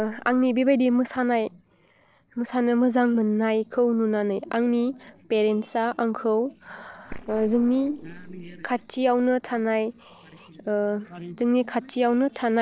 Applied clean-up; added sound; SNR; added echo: neural separator model SepFormer DNS4.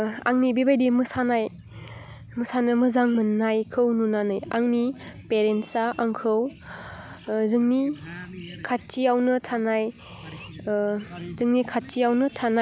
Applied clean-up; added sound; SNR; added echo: none; none; none; none.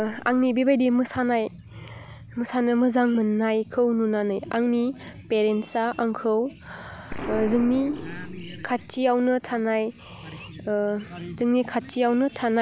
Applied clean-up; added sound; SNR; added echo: none; Explosion; 18 dB; none.